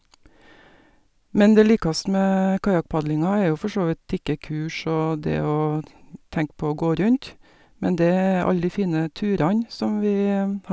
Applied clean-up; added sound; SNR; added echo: none; none; none; none.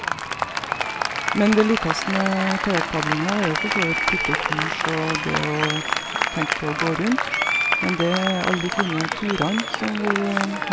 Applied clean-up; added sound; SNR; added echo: none; Applause; 0 dB; none.